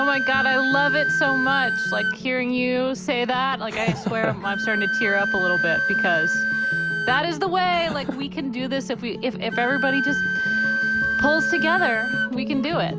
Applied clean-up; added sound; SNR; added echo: none; Wind instrument, woodwind instrument; 1 dB; none.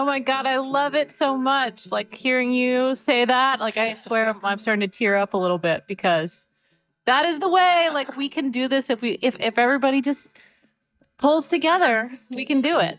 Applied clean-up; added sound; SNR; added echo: neural mask model DeepFilterNet 3.